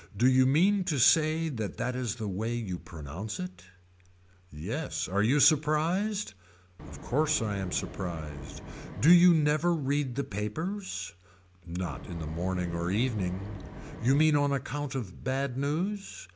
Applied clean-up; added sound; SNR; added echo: none; Wind; 12 dB; none.